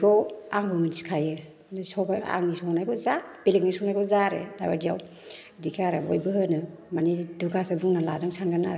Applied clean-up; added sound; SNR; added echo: none; none; none; none.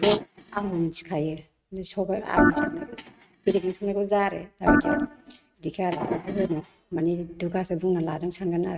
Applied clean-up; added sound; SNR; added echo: neural mask model RNNoise.